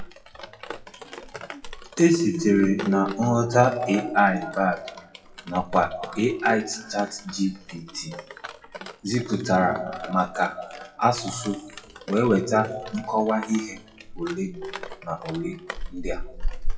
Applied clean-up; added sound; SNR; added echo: classical method WPE with log-MMSE.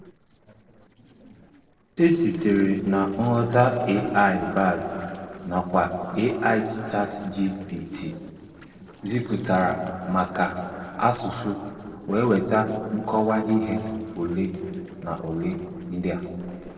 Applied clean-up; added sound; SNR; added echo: neural separator model SepFormer DNS4.